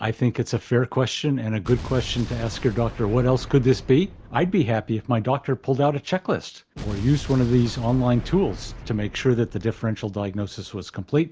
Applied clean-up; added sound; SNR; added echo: none; Explosion; 15 dB; none.